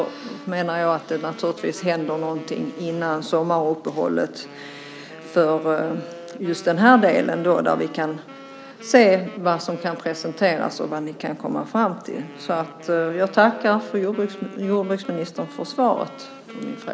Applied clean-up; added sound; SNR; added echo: none; Wind instrument, woodwind instrument; 18 dB; none.